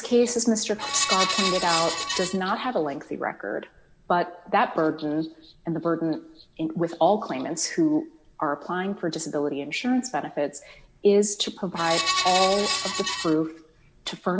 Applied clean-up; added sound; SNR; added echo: none; Screech; 1 dB; none.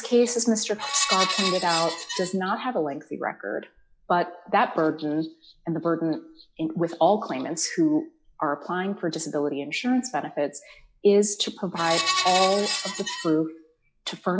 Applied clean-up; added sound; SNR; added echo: classical method log-MMSE.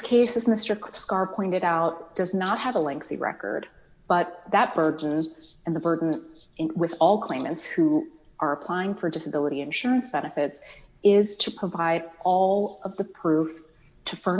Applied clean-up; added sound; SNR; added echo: none; none; none; none.